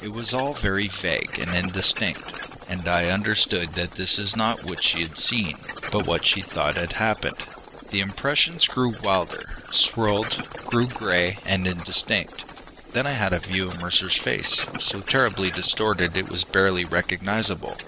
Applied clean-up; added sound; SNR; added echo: none; Wild animals; 5 dB; none.